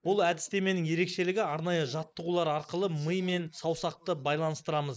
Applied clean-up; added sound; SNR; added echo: neural mask model Resemble Enhance denoiser.